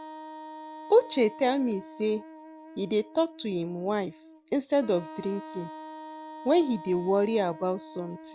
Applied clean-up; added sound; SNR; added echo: none; Wind instrument, woodwind instrument; 16 dB; none.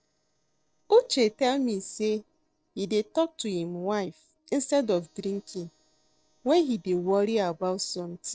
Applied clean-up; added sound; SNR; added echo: neural separator model SepFormer DNS4.